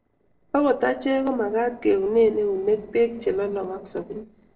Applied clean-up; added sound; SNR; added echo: neural separator model SepFormer DNS4.